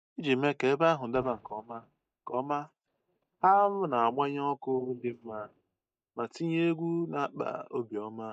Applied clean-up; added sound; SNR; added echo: neural mask model DeepFilterNet 3.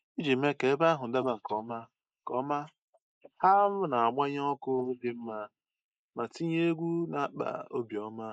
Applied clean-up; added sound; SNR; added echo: neural mask model Resemble Enhance denoiser.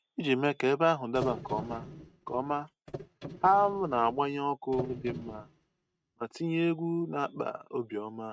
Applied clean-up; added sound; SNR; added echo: neural mask model RNNoise.